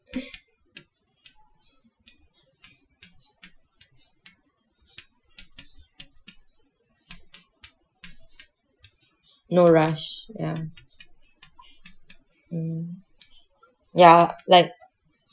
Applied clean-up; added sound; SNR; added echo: classical method Wiener filter.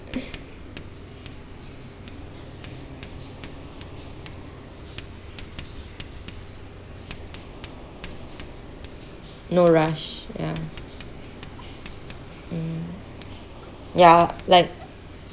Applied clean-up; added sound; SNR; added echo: none; Writing; 16 dB; none.